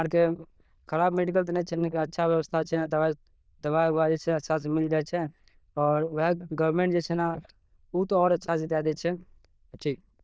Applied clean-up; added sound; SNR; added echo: neural diffusion model UNIVERSE++.